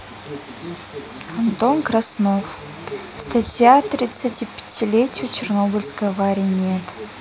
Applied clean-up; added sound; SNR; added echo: none; none; none; none.